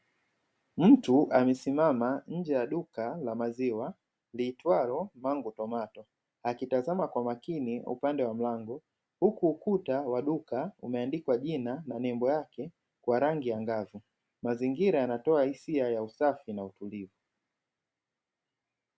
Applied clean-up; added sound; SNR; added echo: none; none; none; none.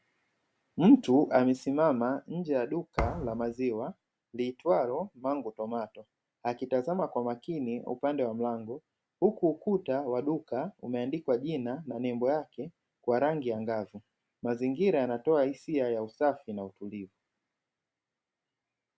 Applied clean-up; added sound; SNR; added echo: none; Thump, thud; 7 dB; none.